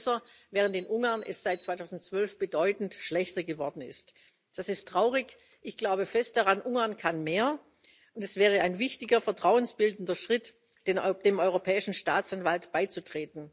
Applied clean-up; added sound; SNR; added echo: none; Bird vocalization, bird call, bird song; 19 dB; none.